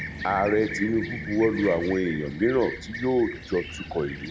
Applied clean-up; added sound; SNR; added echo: none; Fixed-wing aircraft, airplane; 10 dB; none.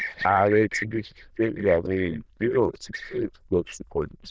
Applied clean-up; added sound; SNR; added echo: neural diffusion model UNIVERSE++.